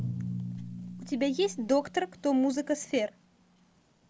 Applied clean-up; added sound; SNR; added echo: none; Drum; 10 dB; none.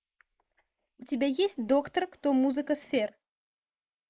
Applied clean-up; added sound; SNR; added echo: neural mask model Resemble Enhance denoiser.